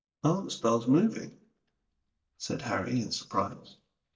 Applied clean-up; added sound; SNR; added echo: neural mask model DeepFilterNet 3.